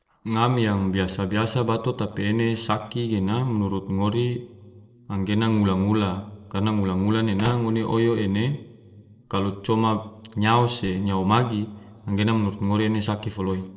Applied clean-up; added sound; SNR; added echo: neural separator model SepFormer DNS4.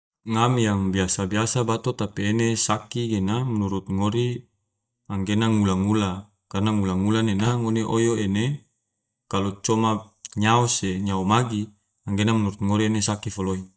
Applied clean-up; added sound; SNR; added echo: neural mask model DeepFilterNet 3.